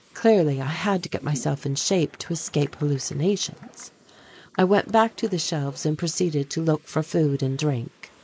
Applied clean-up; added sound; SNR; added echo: neural mask model Resemble Enhance denoiser.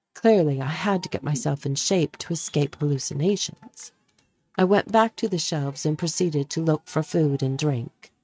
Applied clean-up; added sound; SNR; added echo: neural mask model RNNoise.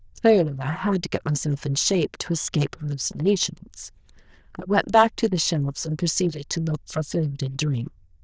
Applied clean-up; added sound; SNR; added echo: neural diffusion model UNIVERSE++.